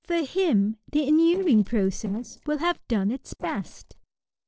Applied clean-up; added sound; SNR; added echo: neural separator model SepFormer DNS4.